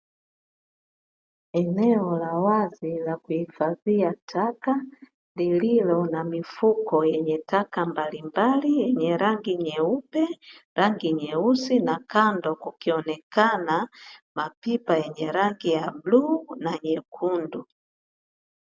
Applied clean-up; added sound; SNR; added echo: none; none; none; none.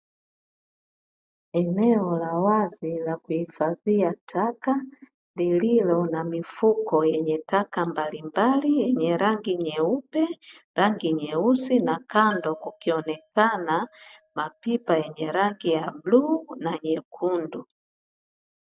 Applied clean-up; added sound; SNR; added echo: neural mask model DeepFilterNet 3.